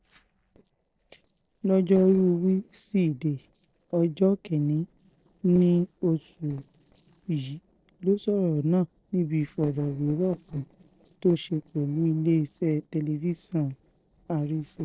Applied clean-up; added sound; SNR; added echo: neural separator model SepFormer DNS4.